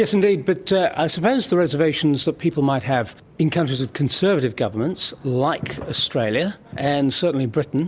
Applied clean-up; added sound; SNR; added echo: none; none; none; none.